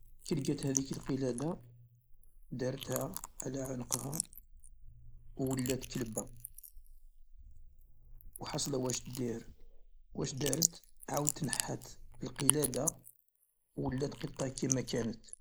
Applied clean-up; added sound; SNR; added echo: neural mask model Resemble Enhance denoiser.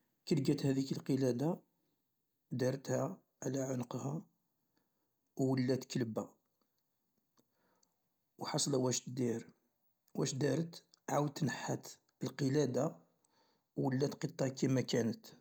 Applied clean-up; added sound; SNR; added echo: none; none; none; none.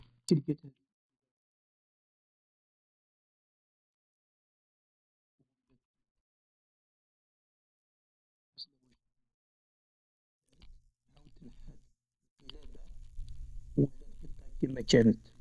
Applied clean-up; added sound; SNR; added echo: neural mask model DeepFilterNet 3.